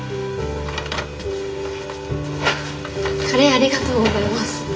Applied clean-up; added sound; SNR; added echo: none; Bowed string instrument; 19 dB; reverberation time 2.2 s.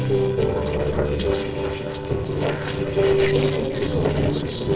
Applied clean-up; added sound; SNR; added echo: neural separator model SepFormer DNS4.